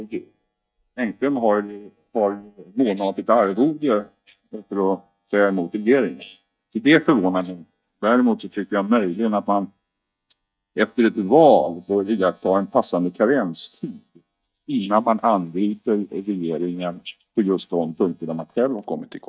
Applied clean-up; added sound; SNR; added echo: neural mask model DeepFilterNet 3.